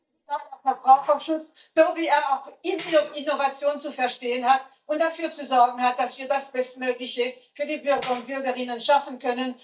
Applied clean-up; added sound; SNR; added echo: neural mask model DeepFilterNet 3.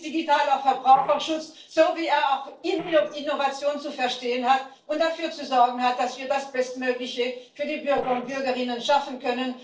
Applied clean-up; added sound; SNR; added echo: neural separator model SepFormer DNS4.